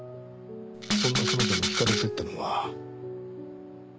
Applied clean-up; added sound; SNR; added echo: none; Rattle (instrument); -4 dB; none.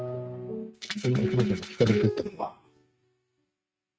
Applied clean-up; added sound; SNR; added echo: neural mask model RNNoise.